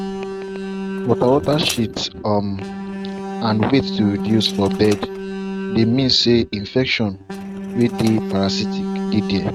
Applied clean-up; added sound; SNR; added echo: neural mask model RNNoise.